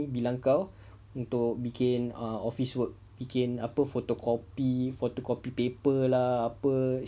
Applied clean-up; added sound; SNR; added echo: none; none; none; none.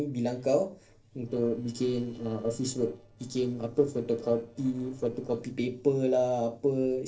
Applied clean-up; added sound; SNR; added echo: neural separator model SepFormer DNS4.